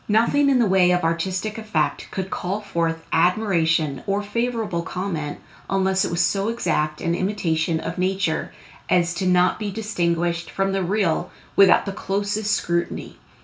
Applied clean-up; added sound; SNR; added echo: none; none; none; reverberation time 0.3 s.